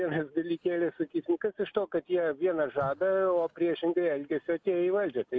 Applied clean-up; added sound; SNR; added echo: none; none; none; none.